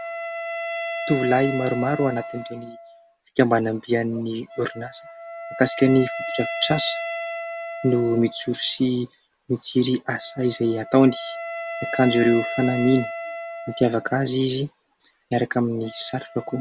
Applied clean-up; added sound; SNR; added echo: none; Wind instrument, woodwind instrument; 10 dB; none.